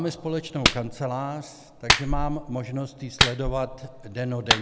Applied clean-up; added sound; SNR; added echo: none; Clapping; -3 dB; none.